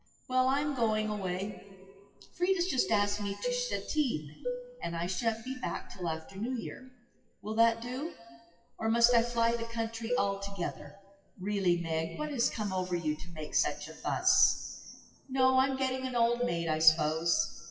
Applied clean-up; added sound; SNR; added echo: classical method WPE with log-MMSE.